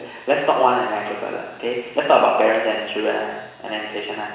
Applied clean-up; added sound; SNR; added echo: none; none; none; reverberation time 1.0 s.